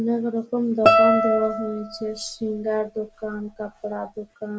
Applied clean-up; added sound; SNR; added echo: none; Guitar; -2 dB; none.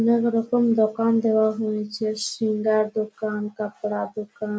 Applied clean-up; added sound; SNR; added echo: none; none; none; none.